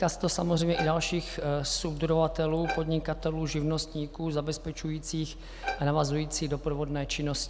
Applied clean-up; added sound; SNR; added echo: none; Bowed string instrument + Mechanisms; 10 dB; none.